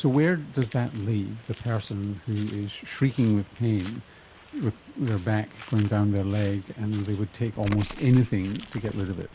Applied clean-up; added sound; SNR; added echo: none; Bird; 19 dB; none.